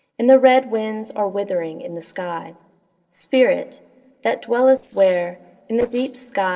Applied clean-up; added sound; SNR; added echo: neural separator model SepFormer DNS4.